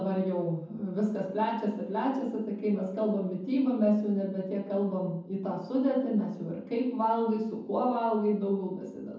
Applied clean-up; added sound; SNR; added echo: none; none; none; reverberation time 0.9 s.